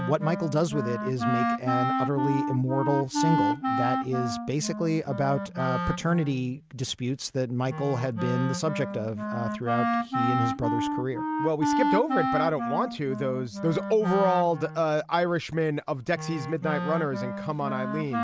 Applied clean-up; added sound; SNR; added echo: none; Wind instrument, woodwind instrument; 2 dB; none.